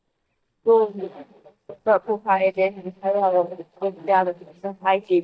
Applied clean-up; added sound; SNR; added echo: neural mask model DeepFilterNet 3.